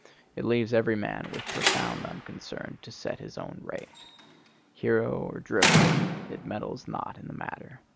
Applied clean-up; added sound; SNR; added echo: none; Slam; -1 dB; none.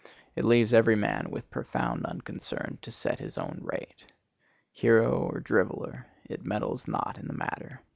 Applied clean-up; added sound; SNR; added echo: none; none; none; none.